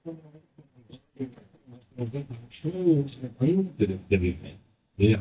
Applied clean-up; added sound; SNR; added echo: neural mask model DeepFilterNet 3.